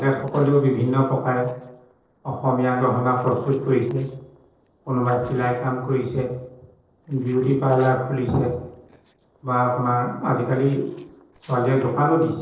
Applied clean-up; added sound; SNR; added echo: neural separator model SepFormer DNS4.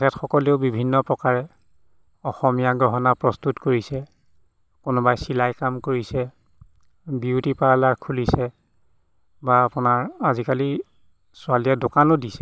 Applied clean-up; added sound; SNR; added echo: none; none; none; none.